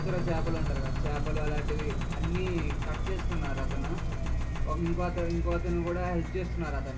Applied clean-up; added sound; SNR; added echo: none; Engine; -5 dB; reverberation time 0.3 s.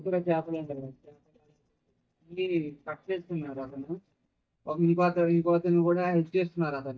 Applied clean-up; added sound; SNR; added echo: neural mask model DeepFilterNet 3.